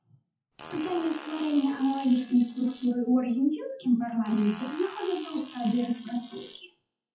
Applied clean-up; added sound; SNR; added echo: classical method WPE with log-MMSE.